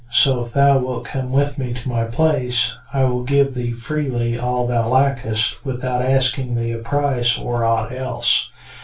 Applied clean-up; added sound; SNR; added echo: none; none; none; reverberation time 0.2 s.